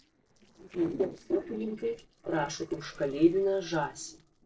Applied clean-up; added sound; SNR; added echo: neural separator model SepFormer DNS4.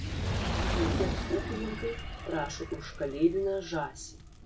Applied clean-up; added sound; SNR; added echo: none; Fire; 1 dB; reverberation time 0.2 s.